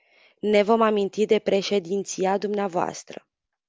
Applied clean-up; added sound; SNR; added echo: none; none; none; none.